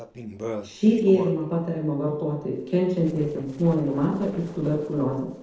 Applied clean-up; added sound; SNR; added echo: neural separator model SepFormer DNS4.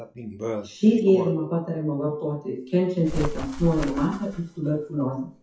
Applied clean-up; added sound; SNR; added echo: classical method WPE with log-MMSE.